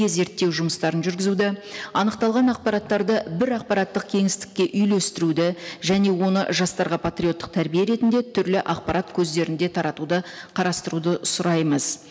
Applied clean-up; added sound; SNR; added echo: none; none; none; none.